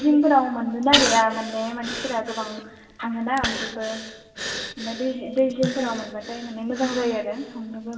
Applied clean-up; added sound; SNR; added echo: none; Breathing; 7 dB; reverberation time 1.2 s.